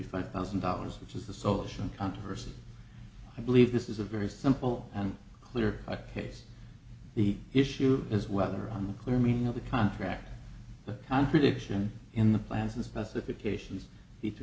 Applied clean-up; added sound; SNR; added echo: none; none; none; none.